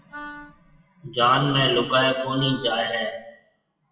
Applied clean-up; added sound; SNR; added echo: classical method WPE with log-MMSE.